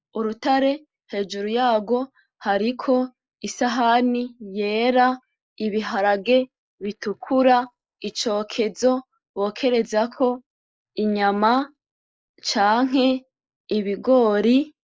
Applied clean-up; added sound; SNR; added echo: neural mask model Resemble Enhance denoiser.